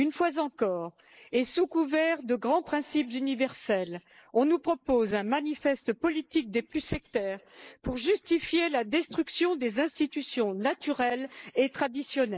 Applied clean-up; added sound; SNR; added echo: neural mask model Resemble Enhance denoiser.